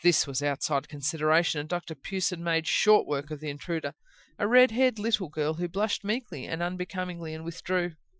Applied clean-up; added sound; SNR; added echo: classical method Wiener filter.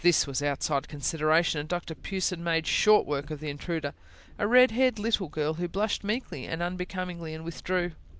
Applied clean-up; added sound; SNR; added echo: none; Train; 20 dB; none.